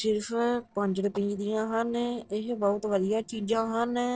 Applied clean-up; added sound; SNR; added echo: neural separator model SepFormer DNS4.